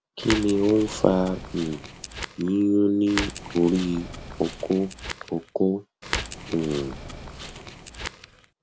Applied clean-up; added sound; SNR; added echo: none; Crackle; 10 dB; none.